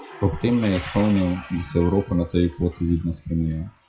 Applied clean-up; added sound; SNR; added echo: classical method WPE with log-MMSE.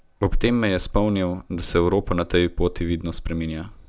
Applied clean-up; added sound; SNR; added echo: none; none; none; none.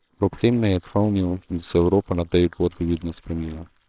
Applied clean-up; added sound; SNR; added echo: neural separator model SepFormer WHAMR!.